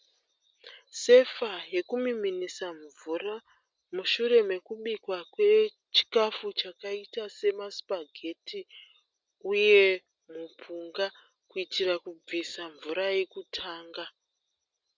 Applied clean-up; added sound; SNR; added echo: none; none; none; none.